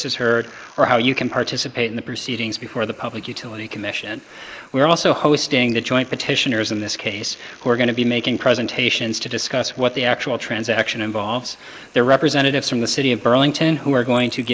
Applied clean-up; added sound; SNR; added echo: neural mask model Resemble Enhance denoiser.